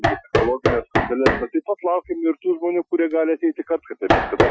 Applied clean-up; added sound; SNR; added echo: classical method Wiener filter.